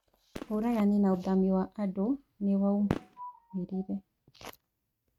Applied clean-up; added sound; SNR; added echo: neural mask model RNNoise.